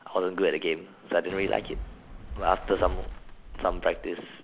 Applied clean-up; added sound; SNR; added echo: none; Fireworks; 8 dB; none.